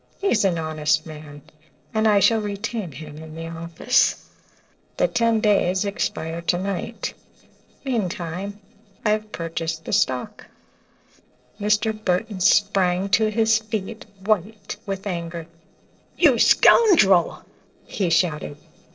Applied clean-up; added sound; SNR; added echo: neural separator model SepFormer DNS4.